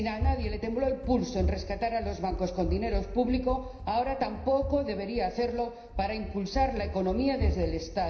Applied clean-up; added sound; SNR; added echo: none; Run; 5 dB; reverberation time 0.9 s.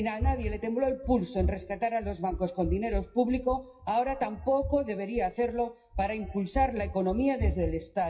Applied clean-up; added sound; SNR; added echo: classical method WPE with log-MMSE.